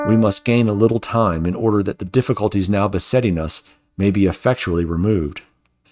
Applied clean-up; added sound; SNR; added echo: neural mask model RNNoise.